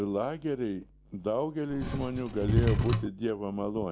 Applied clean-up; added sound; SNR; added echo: none; Wood / Tools; -3 dB; none.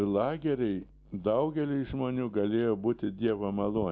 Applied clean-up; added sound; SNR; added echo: none; none; none; none.